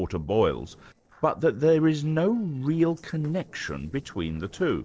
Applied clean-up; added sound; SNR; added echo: neural separator model SepFormer DNS4.